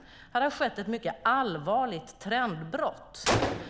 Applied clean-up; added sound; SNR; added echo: none; Gunshot, gunfire; 5 dB; none.